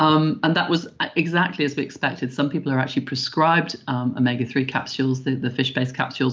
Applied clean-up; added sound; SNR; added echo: none; none; none; none.